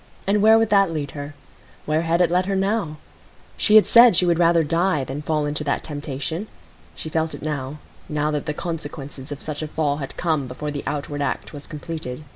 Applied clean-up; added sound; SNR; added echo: none; none; none; none.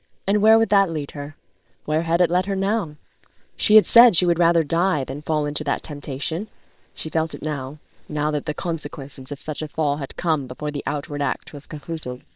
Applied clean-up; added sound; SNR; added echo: neural separator model SepFormer WHAM!.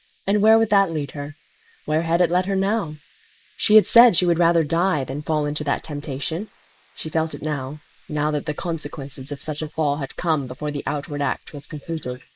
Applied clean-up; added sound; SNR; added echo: neural mask model Resemble Enhance denoiser.